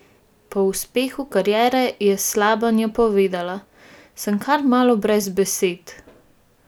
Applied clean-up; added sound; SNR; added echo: none; none; none; none.